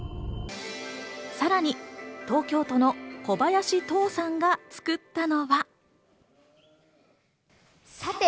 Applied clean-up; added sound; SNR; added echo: none; none; none; none.